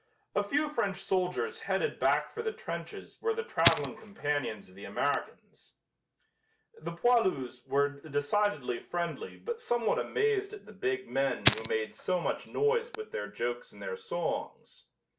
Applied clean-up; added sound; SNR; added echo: none; Fire; -1 dB; none.